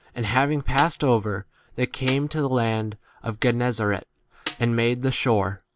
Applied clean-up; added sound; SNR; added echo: none; Snare drum; 11 dB; none.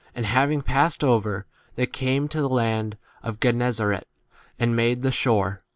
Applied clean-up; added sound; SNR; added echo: none; none; none; none.